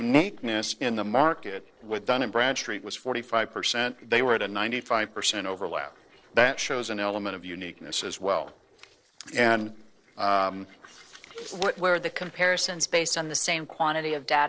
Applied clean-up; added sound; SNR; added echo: neural separator model SepFormer DNS4.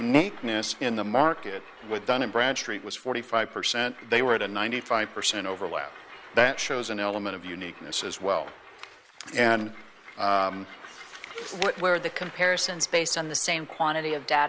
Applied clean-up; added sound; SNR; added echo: none; Wind instrument, woodwind instrument + Train; 19 dB; none.